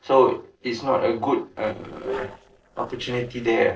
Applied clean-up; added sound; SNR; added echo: neural separator model SepFormer DNS4.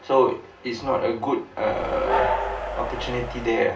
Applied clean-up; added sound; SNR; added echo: none; Train; 3 dB; reverberation time 0.4 s.